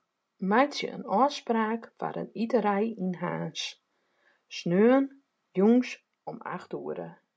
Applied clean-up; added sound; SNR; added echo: none; none; none; none.